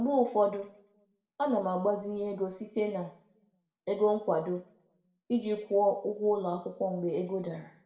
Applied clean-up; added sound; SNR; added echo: none; none; none; reverberation time 0.5 s.